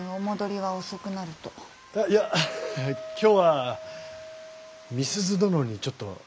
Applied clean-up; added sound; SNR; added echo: none; Wind instrument, woodwind instrument; 13 dB; none.